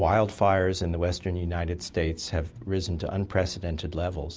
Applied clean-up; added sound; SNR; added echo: none; none; none; none.